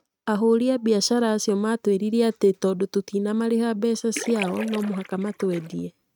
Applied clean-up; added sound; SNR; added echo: neural mask model RNNoise.